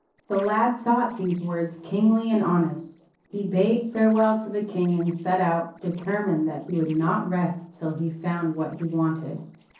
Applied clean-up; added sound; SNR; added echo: neural separator model SepFormer DNS4.